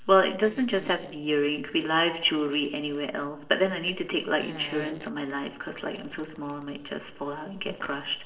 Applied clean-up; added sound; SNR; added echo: neural separator model SepFormer DNS4.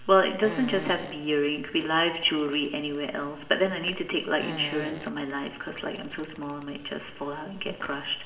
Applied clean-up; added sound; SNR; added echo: none; Fart; 15 dB; reverberation time 1.1 s.